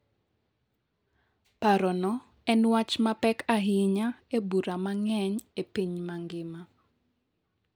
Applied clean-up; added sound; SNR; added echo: none; none; none; none.